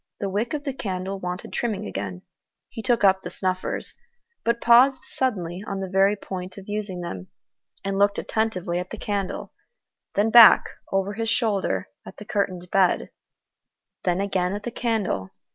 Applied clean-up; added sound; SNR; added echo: none; none; none; none.